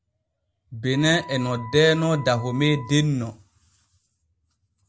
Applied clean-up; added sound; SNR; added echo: none; Wind instrument, woodwind instrument; 17 dB; none.